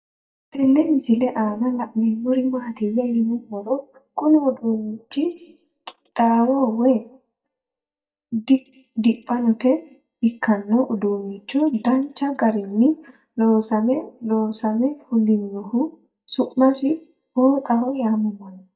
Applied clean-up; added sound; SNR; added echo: neural mask model DeepFilterNet 3.